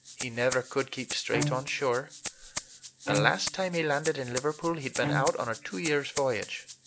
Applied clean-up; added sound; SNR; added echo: none; Rattle (instrument) + Bowed string instrument; 7 dB; none.